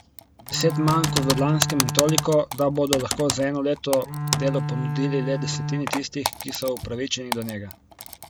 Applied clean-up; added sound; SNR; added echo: none; Typing + Bowed string instrument; 3 dB; none.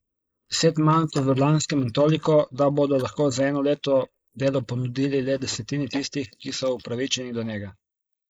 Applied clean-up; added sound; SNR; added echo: neural mask model Resemble Enhance denoiser.